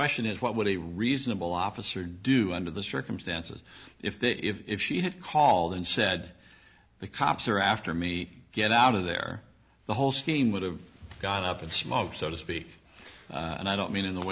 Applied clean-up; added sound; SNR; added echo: none; none; none; none.